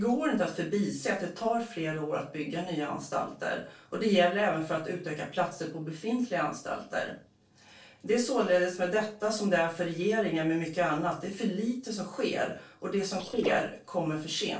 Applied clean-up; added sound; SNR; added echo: neural separator model SepFormer DNS4.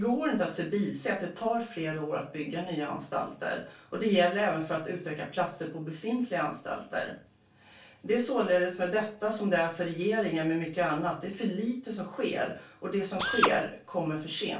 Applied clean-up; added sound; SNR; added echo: none; Drill; -1 dB; reverberation time 0.3 s.